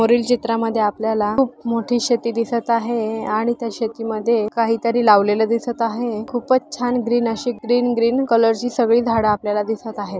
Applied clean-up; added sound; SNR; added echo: none; none; none; none.